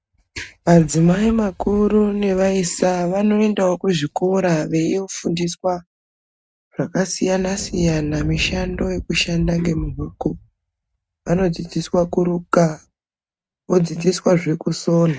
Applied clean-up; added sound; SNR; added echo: neural mask model RNNoise.